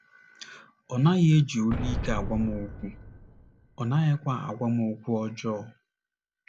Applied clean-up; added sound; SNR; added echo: none; Boom; 7 dB; none.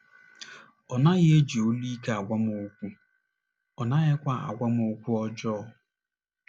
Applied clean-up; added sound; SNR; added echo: none; none; none; none.